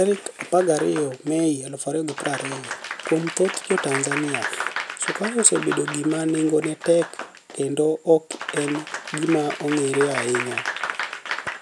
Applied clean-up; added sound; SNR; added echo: none; Applause; 8 dB; none.